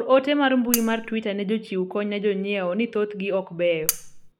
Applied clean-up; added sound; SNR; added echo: none; Cutlery, silverware; 6 dB; none.